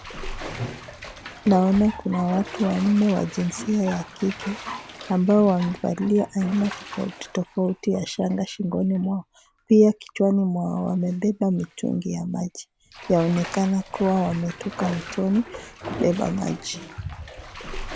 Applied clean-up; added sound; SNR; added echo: none; Bathtub (filling or washing); 14 dB; none.